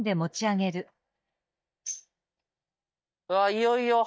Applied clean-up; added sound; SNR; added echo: neural mask model DeepFilterNet 3.